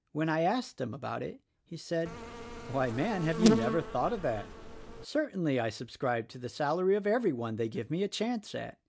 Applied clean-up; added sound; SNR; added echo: none; Insect; 1 dB; none.